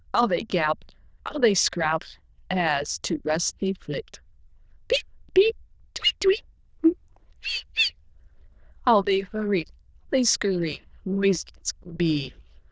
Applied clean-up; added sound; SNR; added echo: neural diffusion model UNIVERSE++.